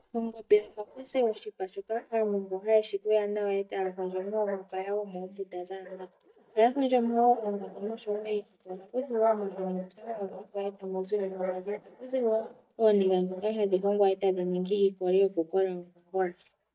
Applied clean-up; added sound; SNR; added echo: neural mask model DeepFilterNet 3.